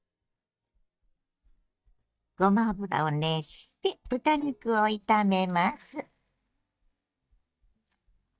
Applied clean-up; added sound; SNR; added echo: neural mask model DeepFilterNet 3.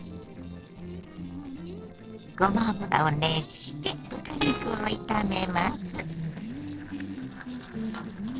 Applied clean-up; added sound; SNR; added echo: neural separator model SepFormer DNS4.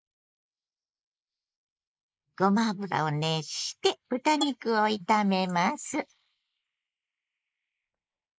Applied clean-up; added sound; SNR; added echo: neural mask model Resemble Enhance denoiser.